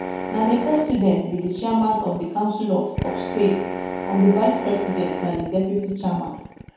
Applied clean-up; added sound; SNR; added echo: none; Drill; 8 dB; reverberation time 0.8 s.